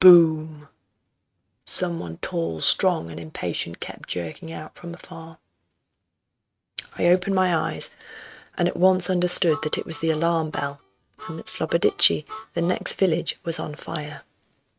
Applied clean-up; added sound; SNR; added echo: neural mask model RNNoise.